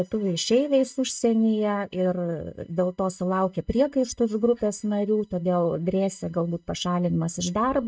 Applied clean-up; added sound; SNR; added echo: neural mask model DeepFilterNet 3.